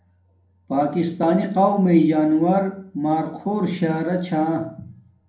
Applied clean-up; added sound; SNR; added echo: none; none; none; reverberation time 0.6 s.